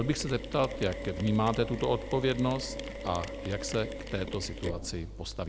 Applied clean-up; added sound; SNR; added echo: none; Mechanisms; 8 dB; none.